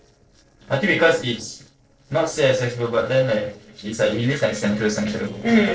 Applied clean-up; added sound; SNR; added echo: neural separator model SepFormer DNS4.